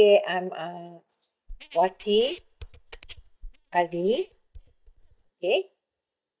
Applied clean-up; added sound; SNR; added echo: neural mask model DeepFilterNet 3.